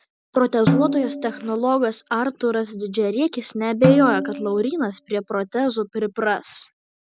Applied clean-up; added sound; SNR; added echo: none; Snare drum; 4 dB; none.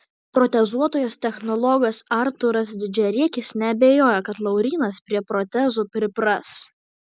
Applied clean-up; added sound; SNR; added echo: none; none; none; none.